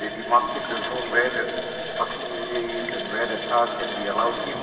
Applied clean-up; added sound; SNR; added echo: none; Water tap, faucet; 5 dB; reverberation time 2.6 s.